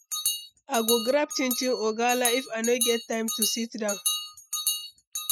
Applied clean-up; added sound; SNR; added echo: classical method Wiener filter.